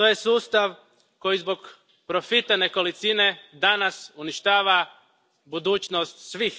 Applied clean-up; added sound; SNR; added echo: none; none; none; none.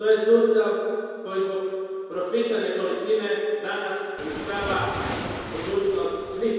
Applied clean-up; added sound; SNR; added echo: none; Waves, surf; 9 dB; reverberation time 2.2 s.